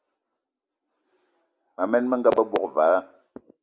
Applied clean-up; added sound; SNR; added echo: none; none; none; none.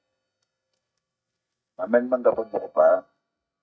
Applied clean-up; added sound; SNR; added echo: neural mask model DeepFilterNet 3.